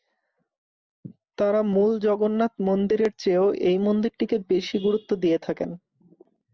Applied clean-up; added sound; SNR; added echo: none; none; none; none.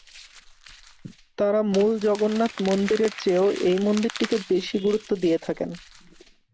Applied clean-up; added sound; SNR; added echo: none; Crumpling, crinkling; 17 dB; none.